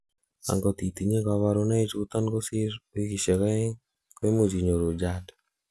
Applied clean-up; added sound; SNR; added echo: none; none; none; none.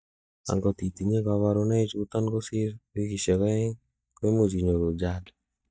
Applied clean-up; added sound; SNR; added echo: neural mask model DeepFilterNet 3.